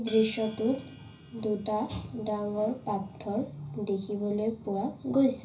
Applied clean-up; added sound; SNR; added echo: none; Hi-hat; 19 dB; reverberation time 0.5 s.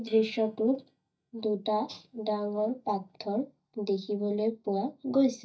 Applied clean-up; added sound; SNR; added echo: neural mask model DeepFilterNet 3.